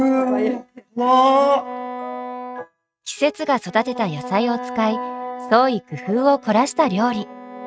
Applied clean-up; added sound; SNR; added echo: neural mask model RNNoise.